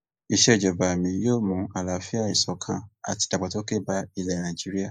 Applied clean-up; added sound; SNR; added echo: neural mask model Resemble Enhance denoiser.